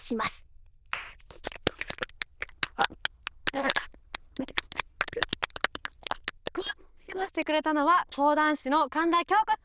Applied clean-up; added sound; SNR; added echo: neural diffusion model UNIVERSE++.